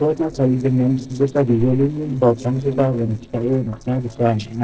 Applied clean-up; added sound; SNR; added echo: neural separator model SepFormer DNS4.